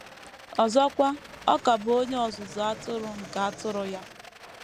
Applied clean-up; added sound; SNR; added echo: none; Rattle + Fixed-wing aircraft, airplane; 16 dB; none.